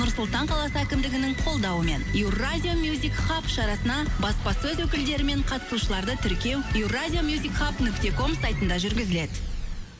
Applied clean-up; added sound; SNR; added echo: none; none; none; none.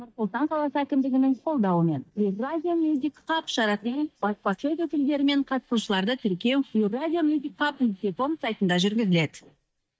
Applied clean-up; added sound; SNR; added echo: neural mask model DeepFilterNet 3.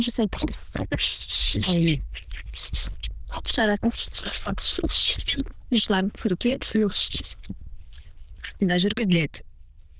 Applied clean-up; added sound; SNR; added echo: neural diffusion model UNIVERSE++.